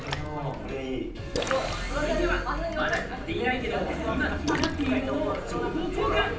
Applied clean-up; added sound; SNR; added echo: none; Splash, splatter; 6 dB; reverberation time 0.6 s.